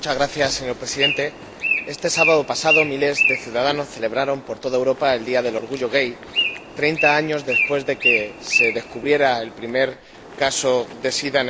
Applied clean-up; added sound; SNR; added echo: none; Bird; 4 dB; none.